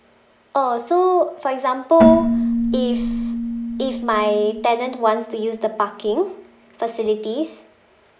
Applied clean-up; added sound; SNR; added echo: none; Keyboard (musical); 5 dB; none.